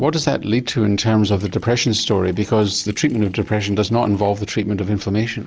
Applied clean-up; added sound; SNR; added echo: neural separator model SepFormer DNS4.